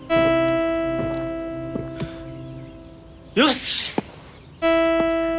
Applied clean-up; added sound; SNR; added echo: none; Acoustic guitar; -4 dB; none.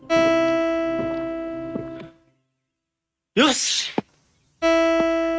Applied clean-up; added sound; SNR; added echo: neural mask model RNNoise.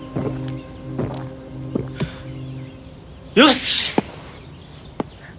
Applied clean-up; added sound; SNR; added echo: none; none; none; none.